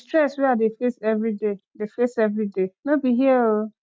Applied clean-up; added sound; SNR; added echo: none; none; none; none.